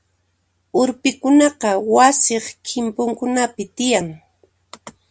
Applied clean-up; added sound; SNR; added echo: none; none; none; none.